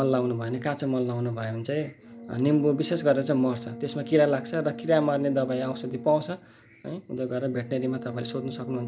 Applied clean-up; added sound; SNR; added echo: none; Brass instrument; 14 dB; none.